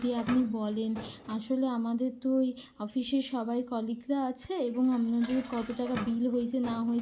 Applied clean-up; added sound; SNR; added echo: none; Dishes, pots, and pans; 17 dB; none.